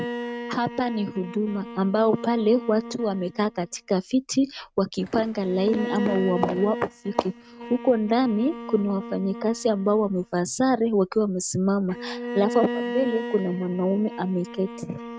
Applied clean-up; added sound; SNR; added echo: neural mask model RNNoise.